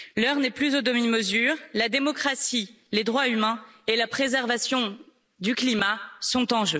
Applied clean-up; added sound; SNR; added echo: none; none; none; none.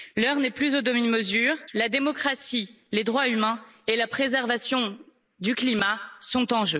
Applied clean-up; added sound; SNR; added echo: neural mask model Resemble Enhance denoiser.